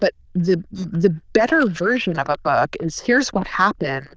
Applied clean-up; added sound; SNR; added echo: neural diffusion model UNIVERSE++.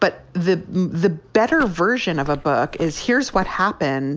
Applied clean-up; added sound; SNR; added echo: none; Walk, footsteps; 16 dB; none.